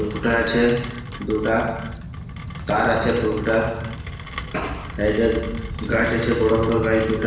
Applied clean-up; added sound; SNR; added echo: none; Rain; 8 dB; reverberation time 0.9 s.